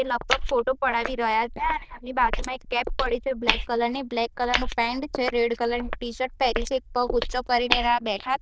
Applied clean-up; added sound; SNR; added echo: neural diffusion model UNIVERSE++.